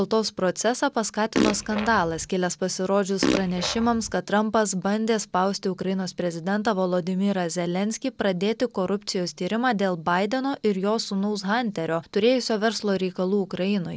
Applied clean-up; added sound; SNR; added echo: none; Fart; 3 dB; none.